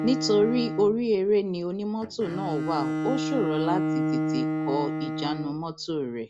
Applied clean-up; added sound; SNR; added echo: none; Bowed string instrument; 3 dB; none.